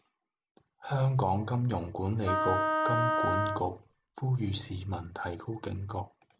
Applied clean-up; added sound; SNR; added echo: none; Wind instrument, woodwind instrument; -2 dB; none.